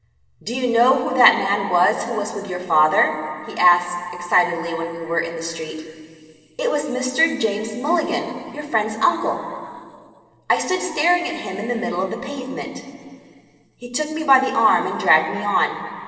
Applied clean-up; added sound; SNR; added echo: none; none; none; reverberation time 2.7 s.